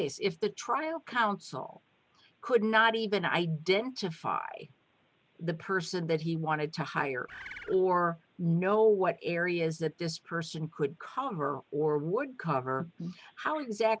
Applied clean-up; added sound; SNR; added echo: none; Bird; 14 dB; none.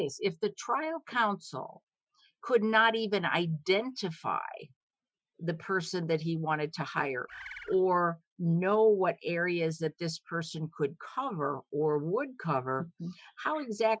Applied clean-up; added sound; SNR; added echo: classical method Wiener filter.